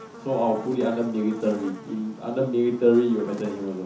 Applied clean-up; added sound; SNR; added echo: none; Buzz; 15 dB; reverberation time 0.9 s.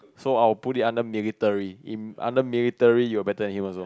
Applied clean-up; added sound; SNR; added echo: none; none; none; none.